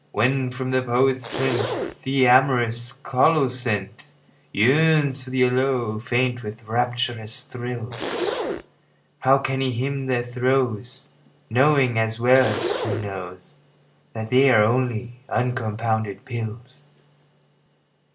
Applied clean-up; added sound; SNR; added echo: none; Zipper (clothing); 8 dB; none.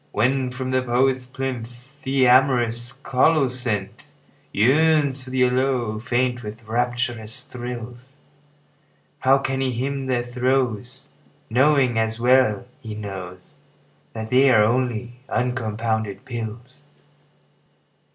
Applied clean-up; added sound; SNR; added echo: none; none; none; none.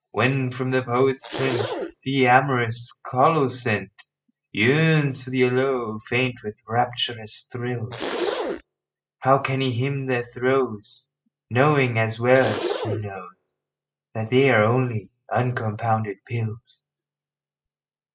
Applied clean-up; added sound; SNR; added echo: classical method spectral subtraction.